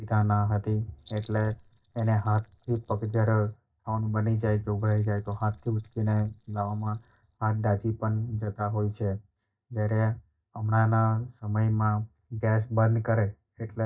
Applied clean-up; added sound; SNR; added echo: neural mask model DeepFilterNet 3.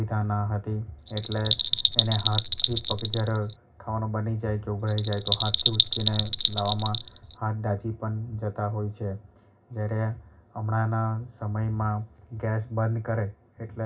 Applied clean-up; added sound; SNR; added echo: none; Bell; -2 dB; reverberation time 0.4 s.